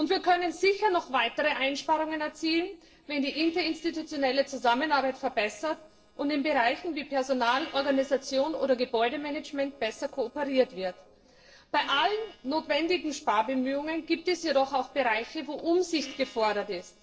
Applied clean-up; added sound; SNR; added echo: neural separator model SepFormer DNS4.